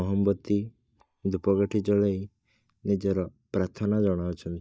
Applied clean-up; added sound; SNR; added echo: neural mask model DeepFilterNet 3.